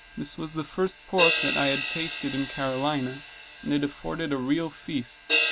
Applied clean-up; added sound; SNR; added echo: none; Crash cymbal; 3 dB; none.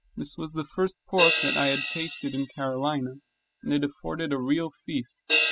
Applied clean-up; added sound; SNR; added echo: classical method spectral subtraction.